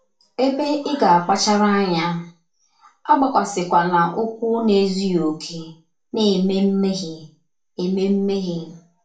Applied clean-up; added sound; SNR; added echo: none; none; none; reverberation time 0.3 s.